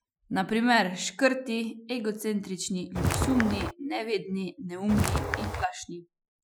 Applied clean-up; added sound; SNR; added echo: classical method Wiener filter.